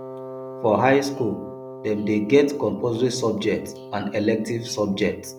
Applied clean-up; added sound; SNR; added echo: none; Wind instrument, woodwind instrument; 14 dB; none.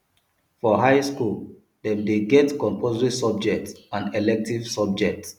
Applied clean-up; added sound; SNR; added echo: none; none; none; none.